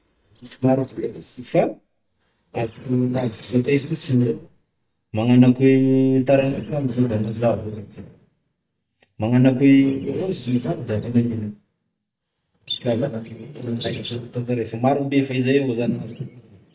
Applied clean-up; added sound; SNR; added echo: neural mask model DeepFilterNet 3.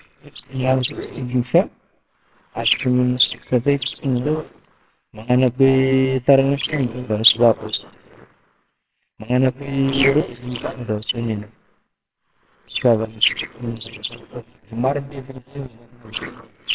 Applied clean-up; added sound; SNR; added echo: neural separator model SepFormer WHAMR!.